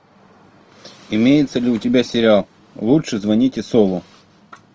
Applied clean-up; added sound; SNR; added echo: none; none; none; none.